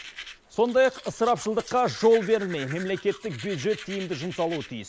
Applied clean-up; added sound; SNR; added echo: none; Domestic sounds, home sounds; 16 dB; none.